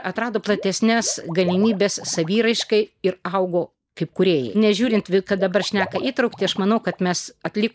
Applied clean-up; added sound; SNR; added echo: neural mask model Resemble Enhance denoiser.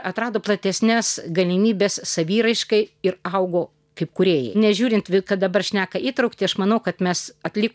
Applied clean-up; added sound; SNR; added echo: none; none; none; none.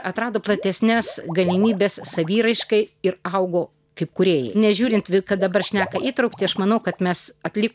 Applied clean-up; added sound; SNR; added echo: none; Water / Liquid; 17 dB; none.